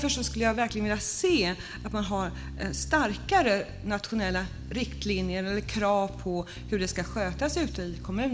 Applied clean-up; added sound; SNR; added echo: none; Bass guitar; 10 dB; none.